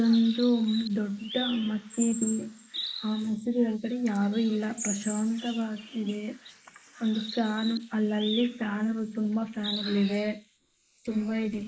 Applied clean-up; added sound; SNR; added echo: neural mask model Resemble Enhance denoiser.